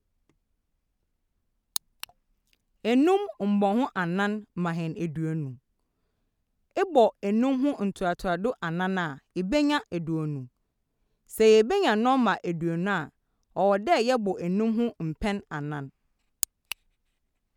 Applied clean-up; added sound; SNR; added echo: none; none; none; none.